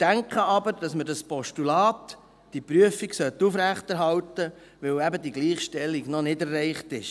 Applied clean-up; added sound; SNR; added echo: none; none; none; none.